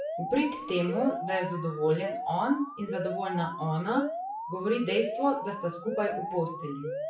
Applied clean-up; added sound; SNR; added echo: classical method WPE with log-MMSE.